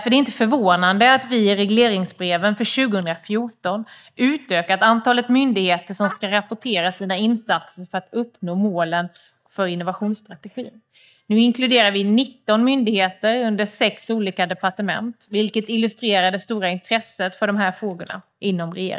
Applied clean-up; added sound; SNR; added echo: neural mask model DeepFilterNet 3.